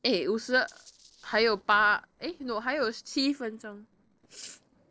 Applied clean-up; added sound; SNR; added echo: neural separator model SepFormer DNS4.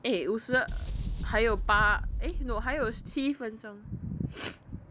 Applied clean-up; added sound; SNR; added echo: none; Boom; 3 dB; none.